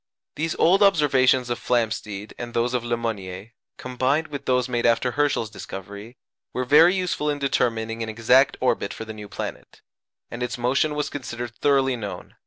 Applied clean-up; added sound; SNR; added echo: none; none; none; none.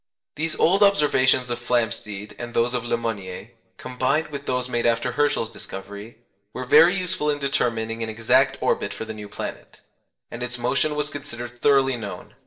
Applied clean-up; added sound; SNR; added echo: neural separator model SepFormer DNS4.